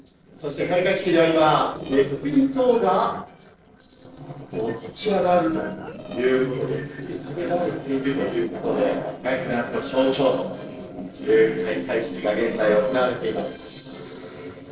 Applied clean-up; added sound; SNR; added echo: neural separator model SepFormer DNS4.